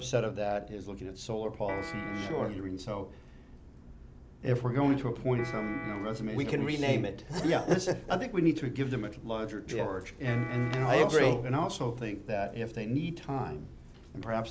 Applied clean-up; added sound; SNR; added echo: none; Piano; 10 dB; none.